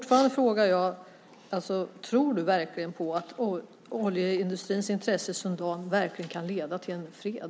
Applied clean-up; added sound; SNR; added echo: none; none; none; none.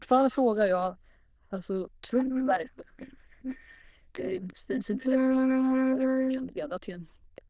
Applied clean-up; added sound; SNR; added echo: neural diffusion model UNIVERSE++.